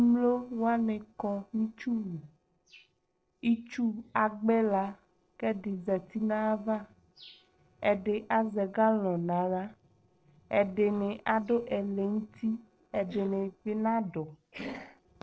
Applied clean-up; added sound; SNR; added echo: neural separator model SepFormer DNS4.